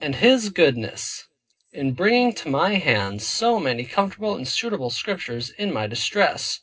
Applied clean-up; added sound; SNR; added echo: neural separator model SepFormer DNS4.